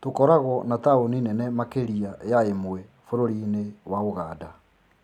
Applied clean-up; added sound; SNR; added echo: none; none; none; none.